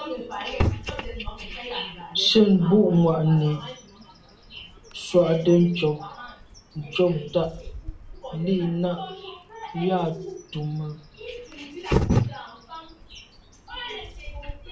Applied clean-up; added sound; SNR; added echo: none; Bird; 19 dB; reverberation time 0.2 s.